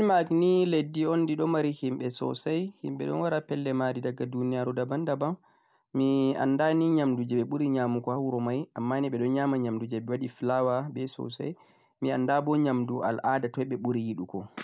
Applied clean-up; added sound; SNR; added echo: none; none; none; none.